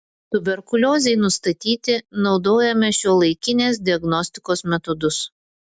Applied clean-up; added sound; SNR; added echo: none; none; none; none.